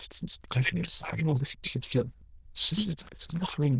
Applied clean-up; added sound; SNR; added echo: neural diffusion model UNIVERSE++.